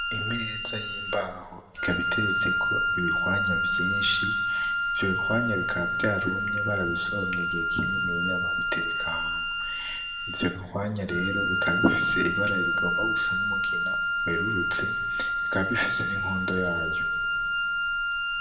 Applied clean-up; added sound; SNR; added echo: none; Wind instrument, woodwind instrument; -5 dB; reverberation time 1.2 s.